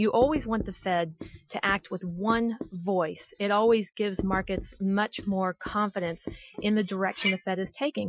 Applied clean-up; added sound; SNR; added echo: classical method Wiener filter.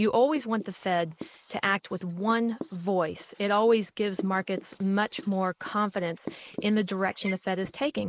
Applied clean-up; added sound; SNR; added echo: neural mask model Resemble Enhance denoiser.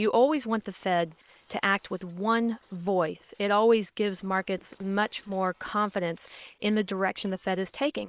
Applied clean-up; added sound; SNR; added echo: neural separator model SepFormer WHAM!.